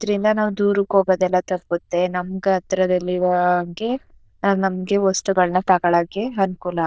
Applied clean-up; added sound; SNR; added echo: neural diffusion model UNIVERSE++.